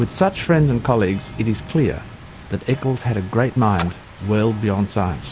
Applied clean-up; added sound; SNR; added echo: none; Rain + Splash, splatter; 15 dB; none.